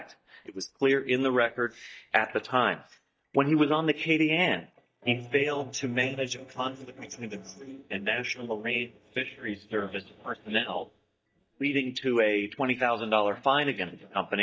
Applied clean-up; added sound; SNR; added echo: neural mask model DeepFilterNet 3.